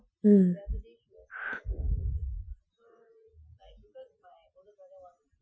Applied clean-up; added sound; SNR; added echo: classical method Wiener filter.